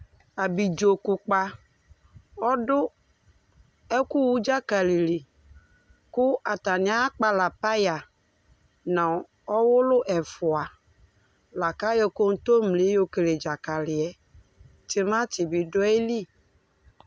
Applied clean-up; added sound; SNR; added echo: none; none; none; none.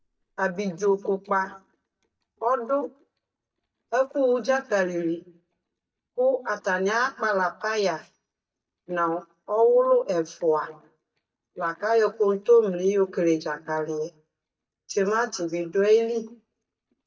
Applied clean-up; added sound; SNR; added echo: neural mask model DeepFilterNet 3.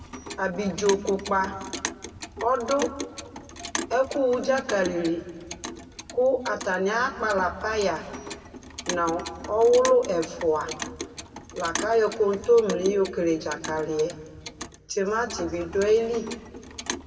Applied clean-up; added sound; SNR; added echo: none; Clock; 12 dB; reverberation time 1.6 s.